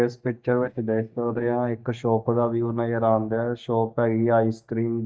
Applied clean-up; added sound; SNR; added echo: neural mask model DeepFilterNet 3.